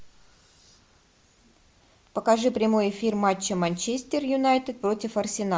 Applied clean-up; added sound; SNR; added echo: none; none; none; none.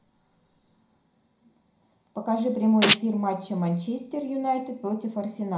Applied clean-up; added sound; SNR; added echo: none; Domestic sounds, home sounds; -5 dB; reverberation time 0.4 s.